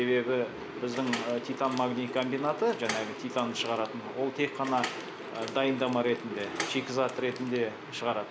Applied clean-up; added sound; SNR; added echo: none; Door; 12 dB; none.